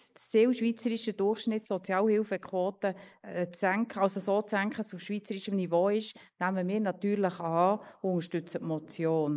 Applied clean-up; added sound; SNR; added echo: neural mask model Resemble Enhance denoiser.